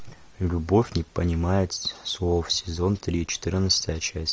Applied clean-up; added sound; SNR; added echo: none; none; none; none.